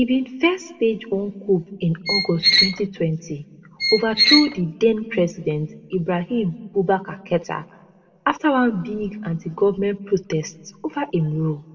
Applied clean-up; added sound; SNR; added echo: none; Squeak; -3 dB; reverberation time 0.8 s.